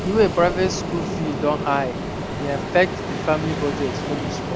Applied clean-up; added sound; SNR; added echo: none; Ocean; 3 dB; none.